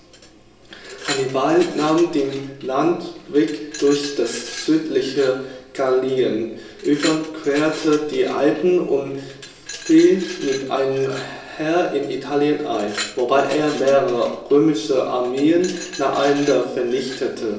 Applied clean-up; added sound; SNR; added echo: none; Glass; 16 dB; reverberation time 0.7 s.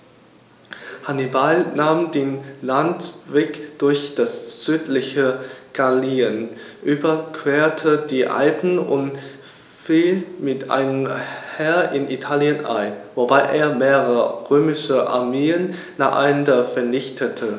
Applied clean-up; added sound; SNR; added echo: none; none; none; none.